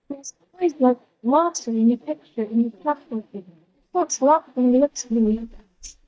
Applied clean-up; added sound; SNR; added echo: neural mask model DeepFilterNet 3.